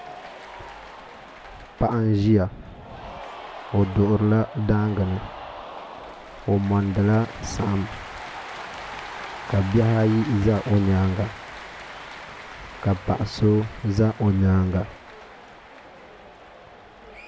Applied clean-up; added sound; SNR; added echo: none; Cheering; 15 dB; none.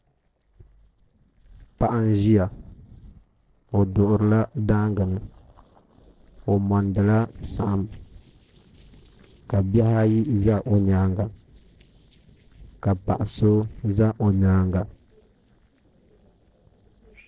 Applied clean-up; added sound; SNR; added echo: neural separator model SepFormer DNS4.